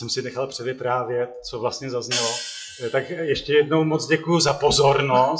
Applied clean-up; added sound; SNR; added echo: classical method WPE with log-MMSE.